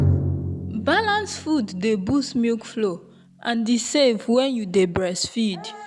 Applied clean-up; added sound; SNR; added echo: none; Drum; 7 dB; none.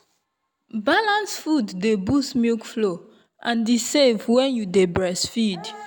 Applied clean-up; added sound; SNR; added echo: none; none; none; none.